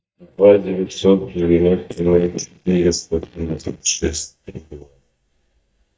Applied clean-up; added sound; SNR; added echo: neural mask model DeepFilterNet 3.